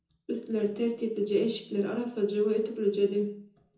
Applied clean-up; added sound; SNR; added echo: none; none; none; reverberation time 0.6 s.